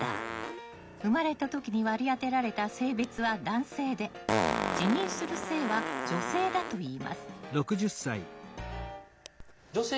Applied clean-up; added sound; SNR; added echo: none; Fart; 5 dB; none.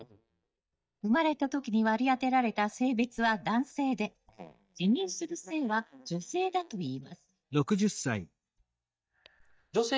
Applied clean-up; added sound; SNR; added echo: neural mask model DeepFilterNet 3.